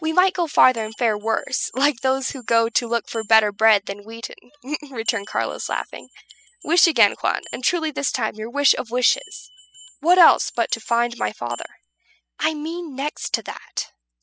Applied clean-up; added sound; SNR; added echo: classical method spectral subtraction.